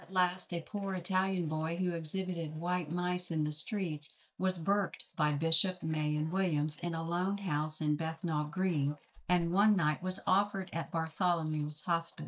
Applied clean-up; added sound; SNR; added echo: neural mask model DeepFilterNet 3.